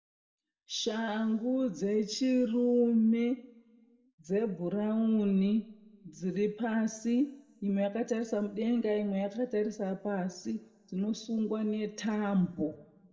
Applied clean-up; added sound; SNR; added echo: none; none; none; reverberation time 0.7 s.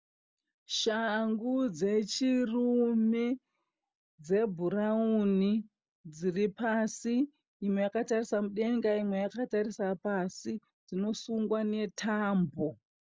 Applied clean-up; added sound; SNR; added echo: none; none; none; none.